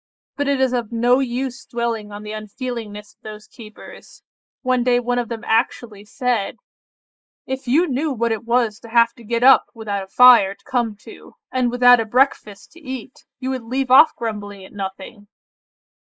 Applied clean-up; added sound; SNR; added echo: neural mask model Resemble Enhance denoiser.